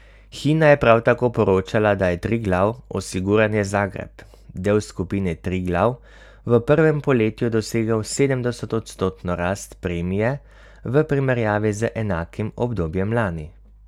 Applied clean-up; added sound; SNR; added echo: none; none; none; none.